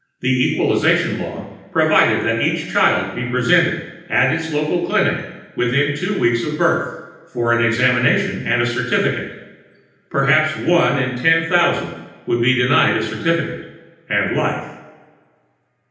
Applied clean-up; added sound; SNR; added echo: none; none; none; reverberation time 0.9 s.